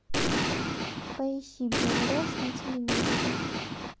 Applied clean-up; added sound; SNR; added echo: none; Explosion; -5 dB; none.